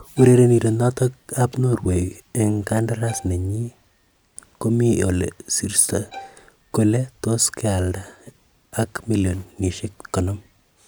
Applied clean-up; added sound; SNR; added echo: none; Bowed string instrument; 18 dB; none.